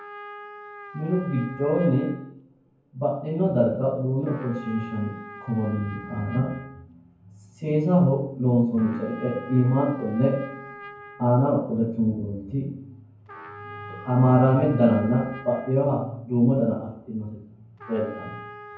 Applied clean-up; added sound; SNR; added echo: none; Trumpet; 19 dB; reverberation time 0.9 s.